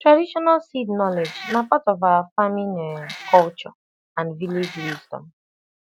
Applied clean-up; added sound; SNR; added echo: none; Meow; 13 dB; none.